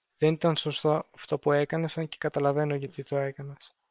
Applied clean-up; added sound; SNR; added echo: neural separator model SepFormer WHAM!.